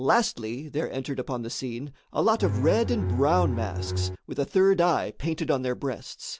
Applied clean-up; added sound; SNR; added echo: none; Bowed string instrument; 2 dB; none.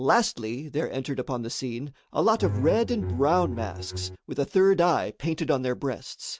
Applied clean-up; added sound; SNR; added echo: neural mask model RNNoise.